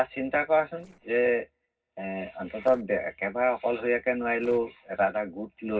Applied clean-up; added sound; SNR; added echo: neural separator model SepFormer DNS4.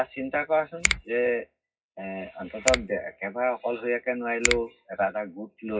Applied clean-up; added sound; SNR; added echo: classical method WPE with log-MMSE.